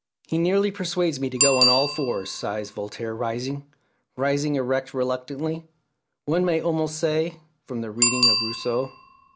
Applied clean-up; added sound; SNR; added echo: none; Bicycle bell; 4 dB; none.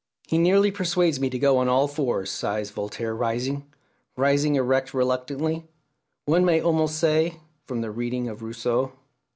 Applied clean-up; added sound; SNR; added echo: none; none; none; none.